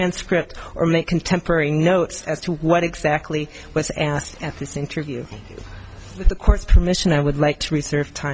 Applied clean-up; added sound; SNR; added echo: none; none; none; none.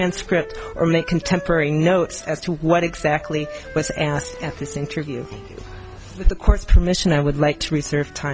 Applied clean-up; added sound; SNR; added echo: none; Wind instrument, woodwind instrument; 18 dB; none.